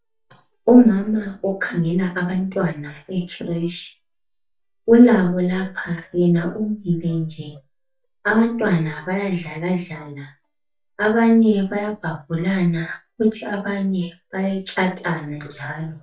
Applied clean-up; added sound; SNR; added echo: neural mask model DeepFilterNet 3.